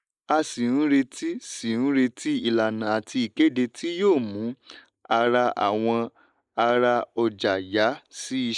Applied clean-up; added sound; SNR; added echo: neural mask model Resemble Enhance denoiser.